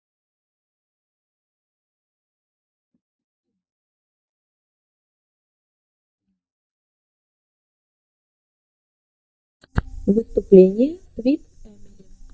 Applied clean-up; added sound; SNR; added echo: neural mask model DeepFilterNet 3.